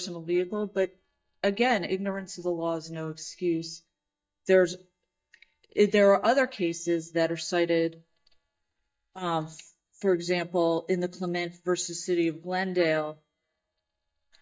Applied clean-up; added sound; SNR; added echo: neural mask model DeepFilterNet 3.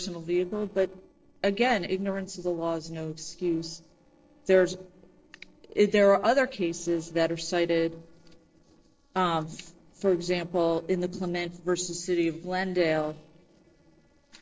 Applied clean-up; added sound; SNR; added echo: neural separator model SepFormer DNS4.